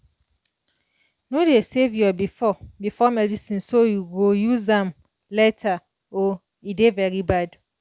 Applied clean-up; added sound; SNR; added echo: none; none; none; none.